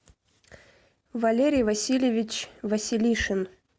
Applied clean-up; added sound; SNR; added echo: none; none; none; none.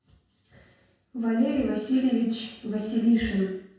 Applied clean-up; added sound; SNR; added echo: none; none; none; reverberation time 0.6 s.